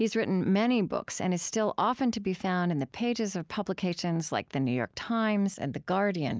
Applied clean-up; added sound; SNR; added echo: none; none; none; none.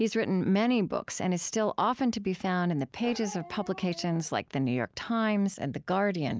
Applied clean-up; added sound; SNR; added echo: none; Bark; 19 dB; none.